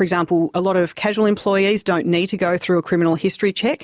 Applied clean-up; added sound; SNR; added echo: none; none; none; none.